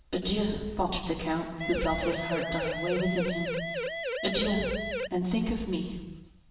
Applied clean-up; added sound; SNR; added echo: none; Siren; 2 dB; reverberation time 1.2 s.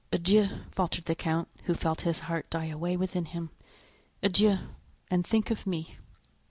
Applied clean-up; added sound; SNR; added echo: none; none; none; none.